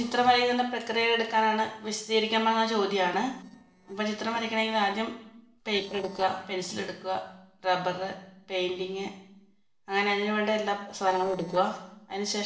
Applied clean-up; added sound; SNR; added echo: neural separator model SepFormer DNS4.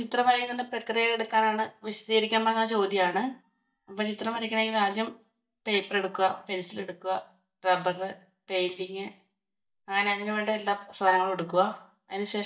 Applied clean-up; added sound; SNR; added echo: neural mask model DeepFilterNet 3.